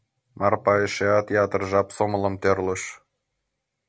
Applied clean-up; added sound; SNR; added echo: none; none; none; none.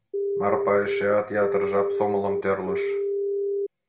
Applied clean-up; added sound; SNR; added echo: none; Telephone; -1 dB; reverberation time 0.4 s.